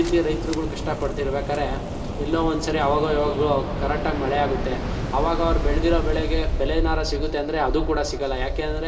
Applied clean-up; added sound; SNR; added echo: none; Waves, surf; 2 dB; reverberation time 2.2 s.